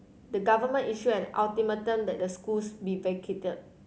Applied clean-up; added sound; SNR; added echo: none; none; none; none.